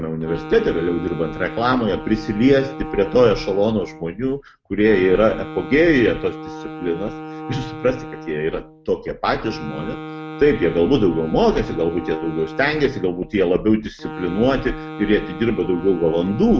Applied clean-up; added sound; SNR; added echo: none; Wind instrument, woodwind instrument; 13 dB; none.